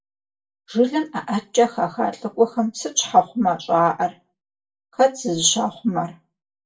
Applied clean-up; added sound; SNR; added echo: none; none; none; reverberation time 0.2 s.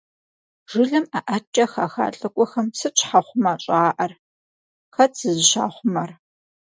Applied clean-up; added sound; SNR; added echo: none; none; none; none.